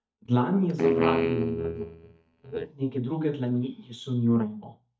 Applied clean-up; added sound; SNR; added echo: neural mask model DeepFilterNet 3.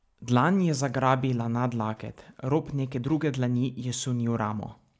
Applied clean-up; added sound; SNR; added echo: none; none; none; none.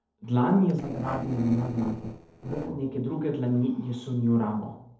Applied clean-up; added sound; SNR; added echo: neural separator model SepFormer DNS4.